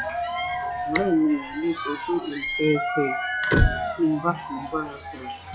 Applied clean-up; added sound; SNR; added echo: classical method log-MMSE.